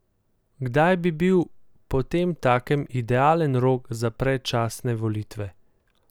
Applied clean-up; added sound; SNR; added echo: none; none; none; none.